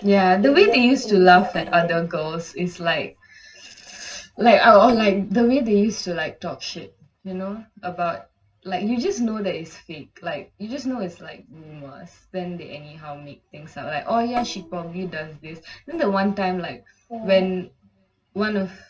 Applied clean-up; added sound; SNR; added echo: neural separator model SepFormer DNS4.